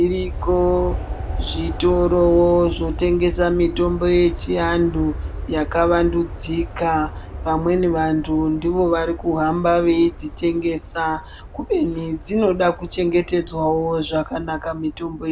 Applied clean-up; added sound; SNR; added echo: none; Aircraft; 10 dB; none.